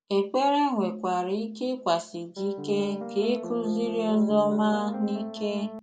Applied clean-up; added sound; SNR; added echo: none; Piano; 10 dB; none.